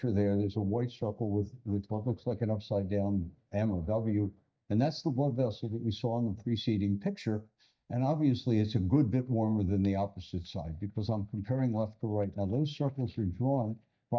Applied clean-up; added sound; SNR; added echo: neural mask model DeepFilterNet 3.